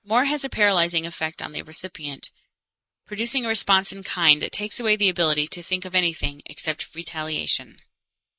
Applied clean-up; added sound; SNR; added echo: neural mask model Resemble Enhance denoiser.